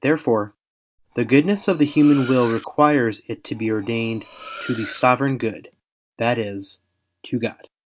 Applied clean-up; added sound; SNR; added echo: none; Cutlery, silverware; 17 dB; none.